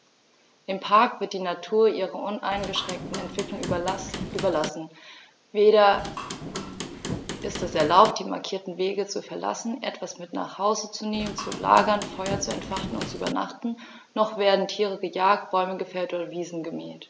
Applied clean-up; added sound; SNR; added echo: none; Hammer / Wood; 8 dB; none.